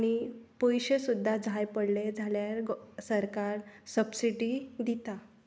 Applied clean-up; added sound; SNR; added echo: none; none; none; none.